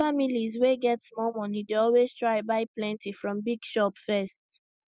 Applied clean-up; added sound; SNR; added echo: none; none; none; none.